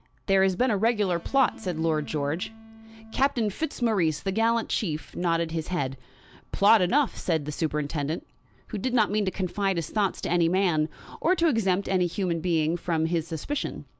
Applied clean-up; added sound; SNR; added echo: none; Electric guitar; 18 dB; none.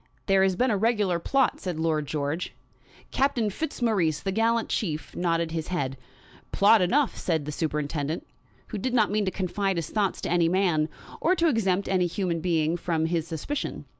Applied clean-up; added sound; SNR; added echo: none; none; none; none.